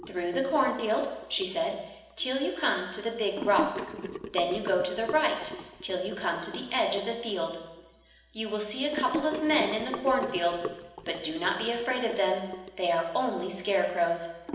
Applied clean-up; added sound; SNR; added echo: none; Sink (filling or washing) / Gurgling; 11 dB; reverberation time 1.0 s.